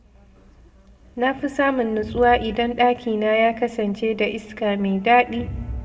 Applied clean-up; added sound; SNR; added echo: none; Crowd; 17 dB; reverberation time 0.4 s.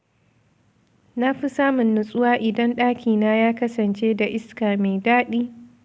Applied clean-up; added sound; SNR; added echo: none; none; none; none.